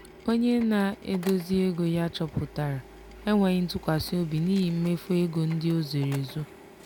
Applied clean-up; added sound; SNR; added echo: none; Printer; 20 dB; none.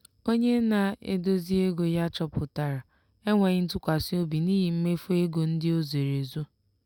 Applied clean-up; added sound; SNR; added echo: none; none; none; none.